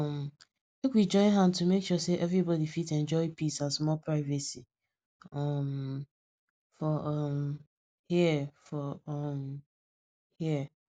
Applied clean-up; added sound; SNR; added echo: none; none; none; none.